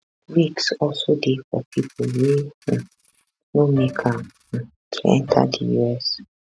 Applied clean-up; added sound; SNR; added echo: neural mask model RNNoise.